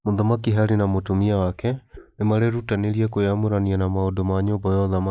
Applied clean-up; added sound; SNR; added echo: neural mask model Resemble Enhance denoiser.